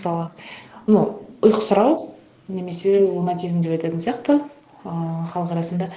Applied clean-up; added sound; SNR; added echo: neural mask model Resemble Enhance denoiser.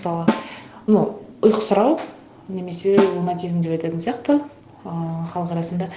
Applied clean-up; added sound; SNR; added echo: none; Snare drum; 7 dB; none.